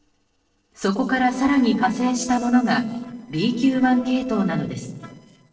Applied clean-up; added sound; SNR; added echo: neural separator model SepFormer DNS4.